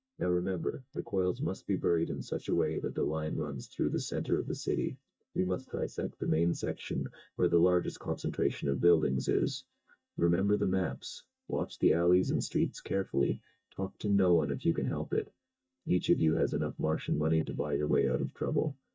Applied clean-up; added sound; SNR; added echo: neural mask model DeepFilterNet 3.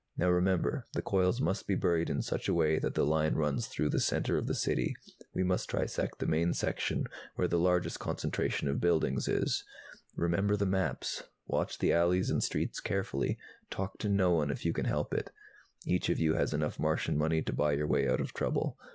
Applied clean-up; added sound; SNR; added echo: none; none; none; none.